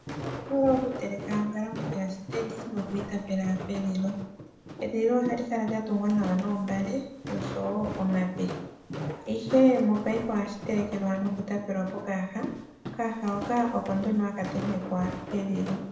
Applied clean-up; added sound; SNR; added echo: none; Walk, footsteps; 10 dB; reverberation time 0.7 s.